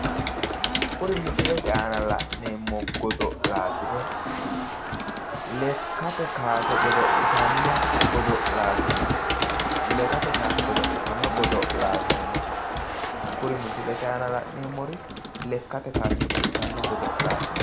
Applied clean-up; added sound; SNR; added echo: none; Crowd + Computer keyboard; -4 dB; none.